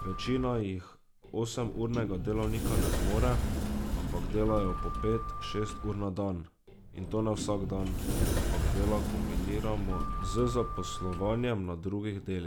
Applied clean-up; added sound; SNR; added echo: none; Sliding door; 0 dB; none.